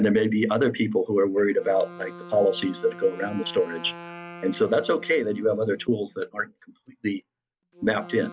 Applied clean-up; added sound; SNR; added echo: none; Wind instrument, woodwind instrument; 19 dB; none.